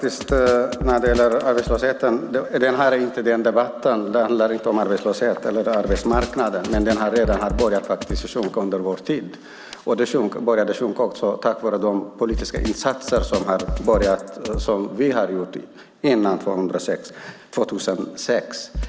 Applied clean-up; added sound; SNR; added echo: none; Drum kit; 12 dB; none.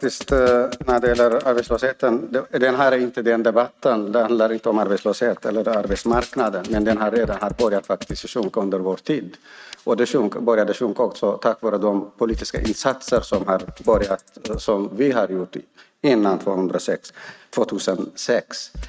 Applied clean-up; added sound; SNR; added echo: neural mask model RNNoise.